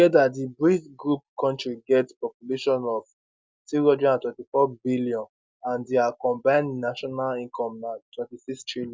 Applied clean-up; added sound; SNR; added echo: none; none; none; none.